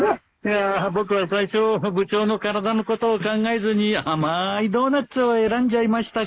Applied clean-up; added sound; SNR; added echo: neural mask model Resemble Enhance denoiser.